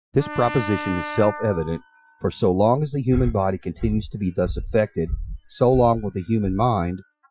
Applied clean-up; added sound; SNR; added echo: classical method Wiener filter.